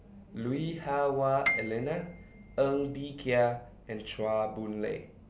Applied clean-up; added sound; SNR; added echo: none; Piano; 5 dB; none.